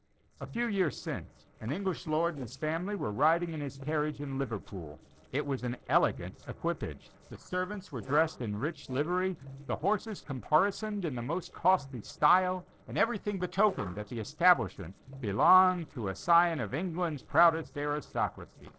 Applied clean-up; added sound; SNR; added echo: neural separator model SepFormer DNS4.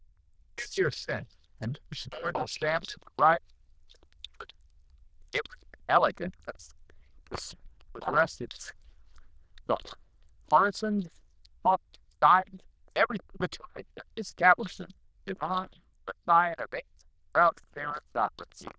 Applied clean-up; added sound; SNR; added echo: neural diffusion model UNIVERSE++.